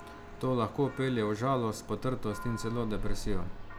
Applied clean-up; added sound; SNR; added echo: none; Church bell; 4 dB; none.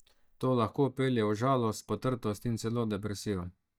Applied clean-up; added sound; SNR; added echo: neural mask model DeepFilterNet 3.